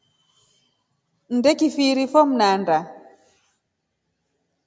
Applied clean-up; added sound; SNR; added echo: none; none; none; none.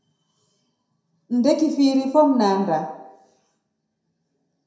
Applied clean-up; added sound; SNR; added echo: none; none; none; reverberation time 0.6 s.